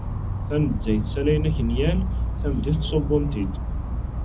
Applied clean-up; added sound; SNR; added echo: none; Insect; 0 dB; reverberation time 0.4 s.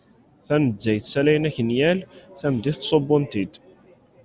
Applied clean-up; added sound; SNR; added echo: none; none; none; none.